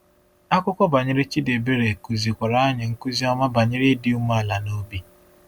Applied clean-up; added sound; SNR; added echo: none; none; none; none.